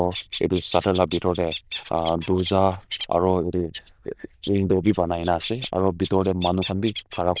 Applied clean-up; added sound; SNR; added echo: neural diffusion model UNIVERSE++.